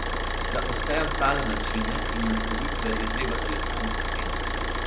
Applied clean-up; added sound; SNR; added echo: none; Idling / Car; -4 dB; none.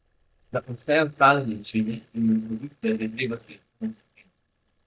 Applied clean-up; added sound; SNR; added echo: neural mask model DeepFilterNet 3.